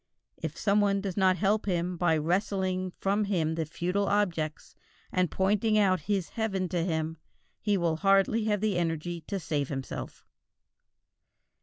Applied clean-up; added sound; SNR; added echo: none; none; none; none.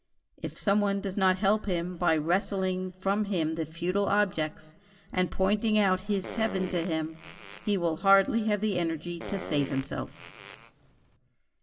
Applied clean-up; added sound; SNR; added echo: none; Fart; 13 dB; reverberation time 0.4 s.